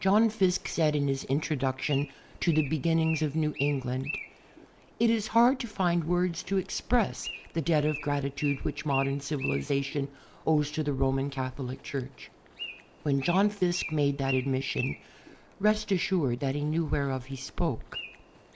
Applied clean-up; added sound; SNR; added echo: none; Bird; 16 dB; none.